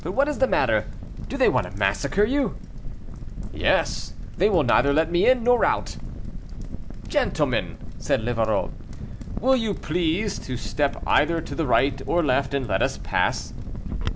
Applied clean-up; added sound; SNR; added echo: none; Crackle; 7 dB; none.